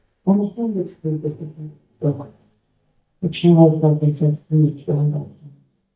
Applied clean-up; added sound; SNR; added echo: neural mask model DeepFilterNet 3.